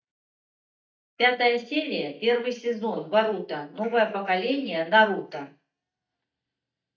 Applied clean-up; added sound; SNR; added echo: neural mask model DeepFilterNet 3.